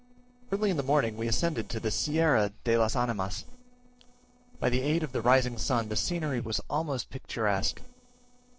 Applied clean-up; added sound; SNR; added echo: neural separator model SepFormer DNS4.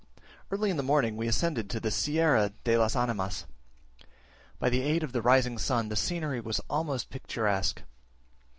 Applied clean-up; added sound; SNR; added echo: none; none; none; none.